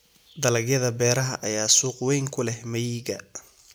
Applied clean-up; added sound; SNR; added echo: none; none; none; none.